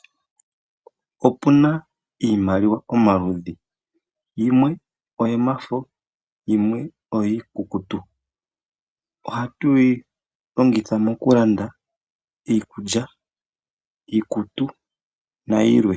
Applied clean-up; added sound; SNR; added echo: none; none; none; none.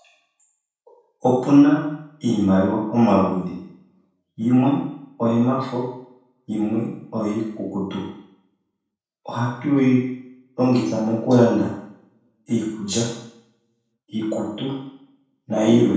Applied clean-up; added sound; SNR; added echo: none; none; none; reverberation time 0.6 s.